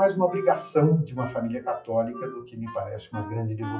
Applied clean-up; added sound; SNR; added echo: classical method WPE with log-MMSE.